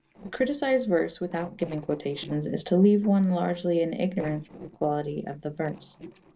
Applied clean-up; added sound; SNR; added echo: neural separator model SepFormer DNS4.